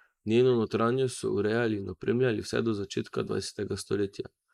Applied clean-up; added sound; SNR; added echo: neural mask model Resemble Enhance denoiser.